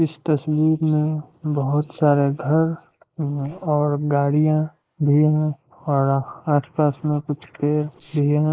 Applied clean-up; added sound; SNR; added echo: neural mask model Resemble Enhance denoiser.